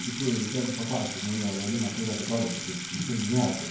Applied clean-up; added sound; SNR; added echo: none; Sink (filling or washing) / Water tap, faucet; 6 dB; reverberation time 0.9 s.